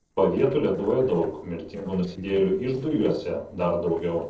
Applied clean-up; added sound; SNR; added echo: neural separator model SepFormer DNS4.